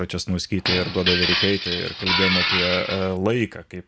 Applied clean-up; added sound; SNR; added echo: none; Glass; -1 dB; none.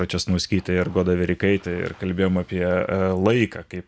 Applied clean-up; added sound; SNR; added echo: none; none; none; none.